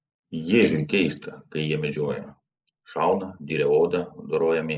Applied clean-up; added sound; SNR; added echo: neural mask model Resemble Enhance denoiser.